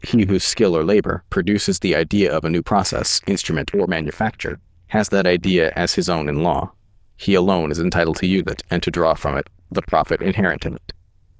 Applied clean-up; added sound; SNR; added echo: neural diffusion model UNIVERSE++.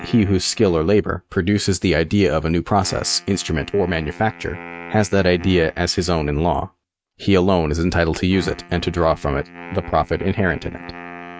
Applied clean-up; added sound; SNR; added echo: neural mask model RNNoise.